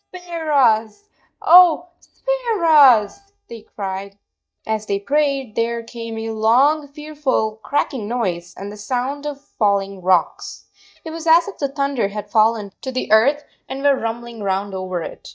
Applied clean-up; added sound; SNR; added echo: neural mask model DeepFilterNet 3.